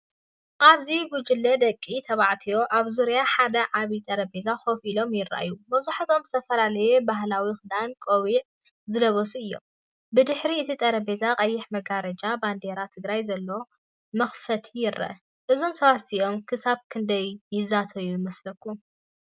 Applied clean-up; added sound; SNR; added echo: none; none; none; none.